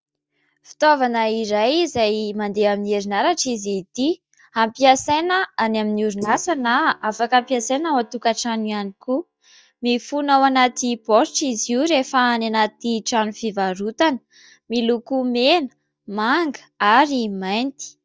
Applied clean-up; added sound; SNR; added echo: neural mask model DeepFilterNet 3.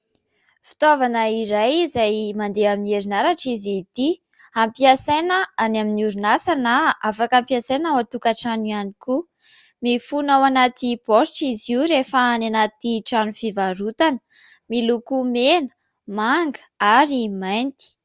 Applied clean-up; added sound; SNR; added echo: none; none; none; none.